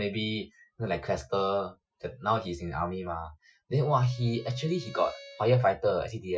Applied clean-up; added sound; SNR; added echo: classical method Wiener filter.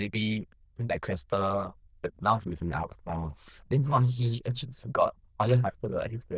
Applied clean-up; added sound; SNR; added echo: neural diffusion model UNIVERSE++.